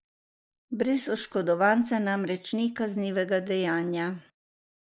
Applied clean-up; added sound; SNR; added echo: neural mask model Resemble Enhance denoiser.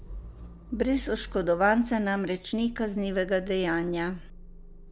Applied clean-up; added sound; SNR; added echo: none; Idling / Engine starting / Motor vehicle (road); 15 dB; none.